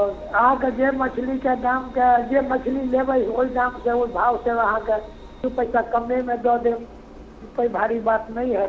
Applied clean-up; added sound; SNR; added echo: none; Engine; 19 dB; none.